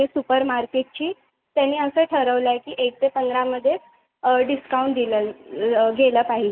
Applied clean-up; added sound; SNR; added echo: none; none; none; none.